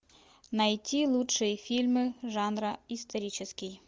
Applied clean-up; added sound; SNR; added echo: none; none; none; none.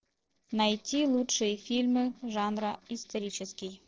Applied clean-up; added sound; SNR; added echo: neural separator model SepFormer DNS4.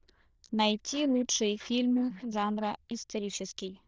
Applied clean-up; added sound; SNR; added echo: neural diffusion model UNIVERSE++.